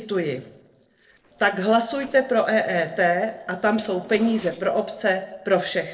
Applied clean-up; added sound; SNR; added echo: neural separator model SepFormer DNS4.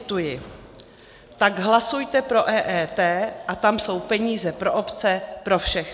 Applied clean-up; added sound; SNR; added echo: none; none; none; none.